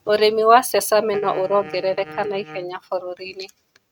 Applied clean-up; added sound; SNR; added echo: neural mask model RNNoise.